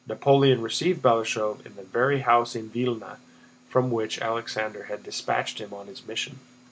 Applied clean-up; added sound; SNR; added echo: none; none; none; none.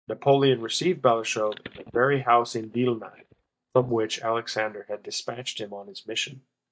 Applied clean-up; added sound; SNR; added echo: neural mask model DeepFilterNet 3.